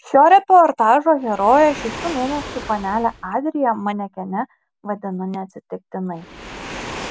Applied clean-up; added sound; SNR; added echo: none; Waves, surf; 17 dB; none.